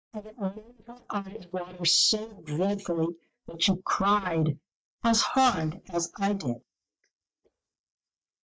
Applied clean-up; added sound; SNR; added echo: neural mask model DeepFilterNet 3.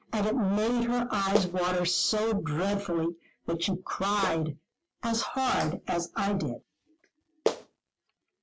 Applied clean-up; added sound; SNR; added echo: none; Clapping; 11 dB; none.